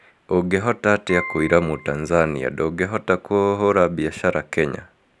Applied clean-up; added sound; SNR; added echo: none; Piano; 14 dB; none.